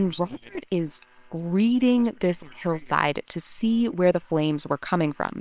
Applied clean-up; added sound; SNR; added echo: neural separator model SepFormer WHAMR!.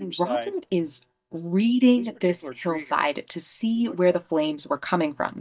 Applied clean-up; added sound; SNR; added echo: neural mask model DeepFilterNet 3.